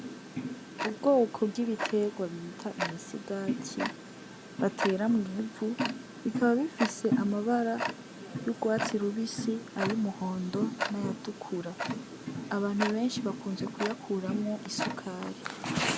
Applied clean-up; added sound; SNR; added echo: none; Tick-tock; 4 dB; none.